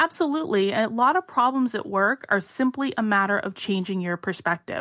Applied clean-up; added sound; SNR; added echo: none; none; none; none.